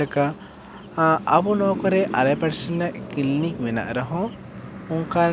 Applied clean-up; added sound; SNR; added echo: none; none; none; none.